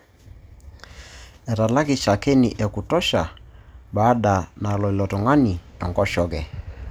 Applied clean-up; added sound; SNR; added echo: none; none; none; none.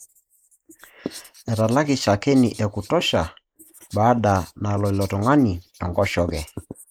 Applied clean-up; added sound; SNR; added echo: neural mask model Resemble Enhance denoiser.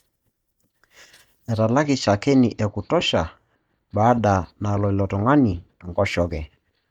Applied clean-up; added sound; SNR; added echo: neural mask model DeepFilterNet 3.